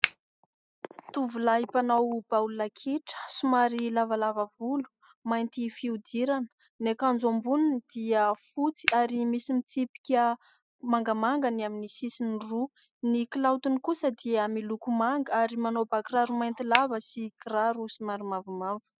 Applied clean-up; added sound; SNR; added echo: classical method spectral subtraction.